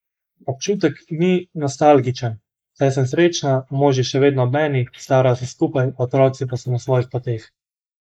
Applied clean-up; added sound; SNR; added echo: neural mask model Resemble Enhance denoiser.